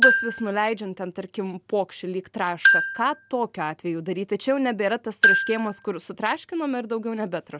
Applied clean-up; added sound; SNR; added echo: none; Marimba, xylophone; -2 dB; none.